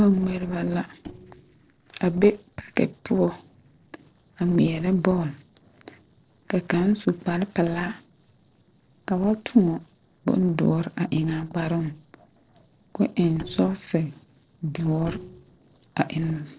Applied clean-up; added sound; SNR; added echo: neural separator model SepFormer DNS4.